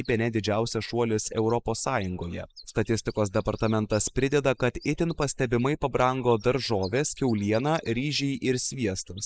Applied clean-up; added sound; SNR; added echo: neural mask model Resemble Enhance denoiser.